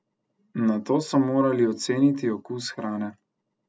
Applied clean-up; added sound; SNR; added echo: none; none; none; none.